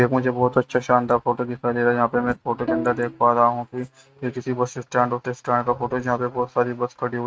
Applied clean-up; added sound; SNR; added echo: neural mask model RNNoise.